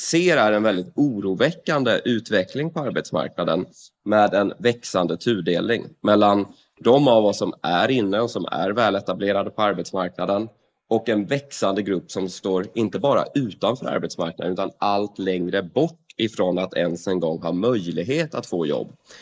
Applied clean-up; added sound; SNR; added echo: neural mask model Resemble Enhance denoiser.